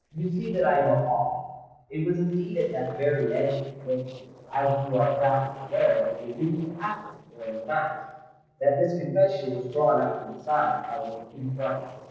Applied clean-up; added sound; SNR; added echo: neural separator model SepFormer DNS4.